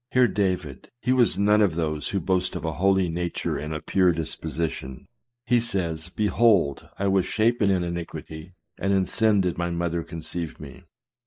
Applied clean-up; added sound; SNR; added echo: neural mask model Resemble Enhance denoiser.